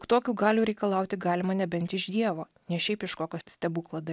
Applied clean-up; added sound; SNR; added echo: none; none; none; none.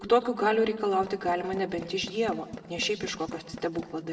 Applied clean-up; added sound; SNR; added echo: none; Tools; 16 dB; reverberation time 1.0 s.